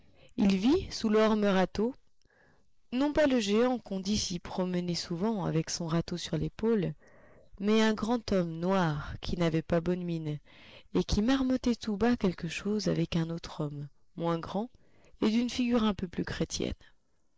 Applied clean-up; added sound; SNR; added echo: neural mask model Resemble Enhance denoiser.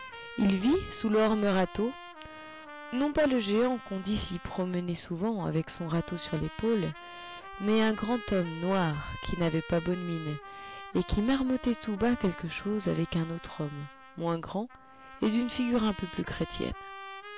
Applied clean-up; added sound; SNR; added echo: none; Trumpet; 15 dB; none.